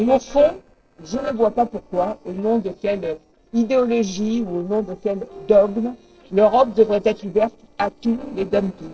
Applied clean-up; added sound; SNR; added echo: neural separator model SepFormer DNS4.